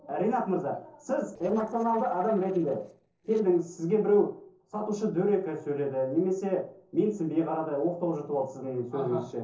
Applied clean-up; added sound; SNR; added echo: neural separator model SepFormer DNS4.